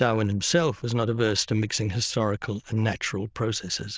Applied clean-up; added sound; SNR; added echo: neural diffusion model UNIVERSE++.